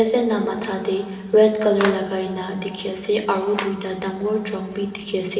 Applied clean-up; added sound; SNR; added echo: none; Clapping; 16 dB; reverberation time 2.5 s.